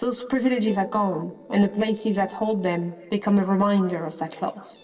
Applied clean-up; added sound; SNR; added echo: neural separator model SepFormer DNS4.